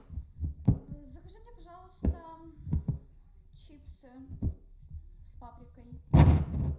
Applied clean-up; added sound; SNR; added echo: none; none; none; reverberation time 0.4 s.